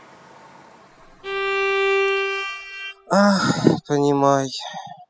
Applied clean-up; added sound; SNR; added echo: classical method spectral subtraction.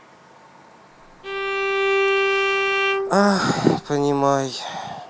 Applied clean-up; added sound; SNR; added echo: none; Bowed string instrument; -1 dB; none.